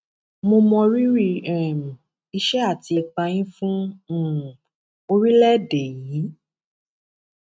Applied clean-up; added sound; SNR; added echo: neural mask model RNNoise.